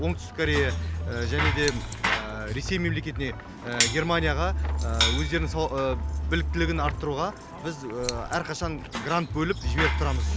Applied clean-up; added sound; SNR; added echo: none; Bicycle + Scissors; 7 dB; none.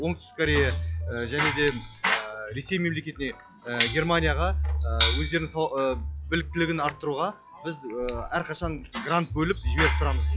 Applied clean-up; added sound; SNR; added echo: classical method log-MMSE.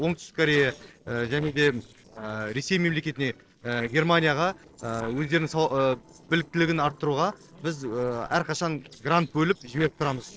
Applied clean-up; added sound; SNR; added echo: neural separator model SepFormer DNS4.